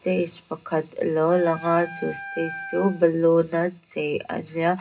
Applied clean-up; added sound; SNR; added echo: none; Wind instrument, woodwind instrument; 14 dB; reverberation time 0.2 s.